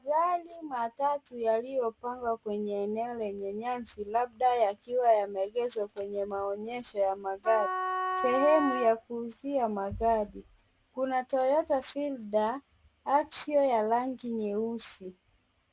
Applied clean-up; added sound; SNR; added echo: none; Wind instrument, woodwind instrument; 3 dB; none.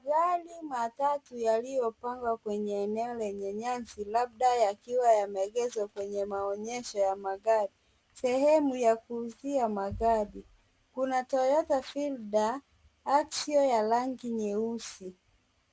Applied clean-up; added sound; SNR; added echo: none; none; none; none.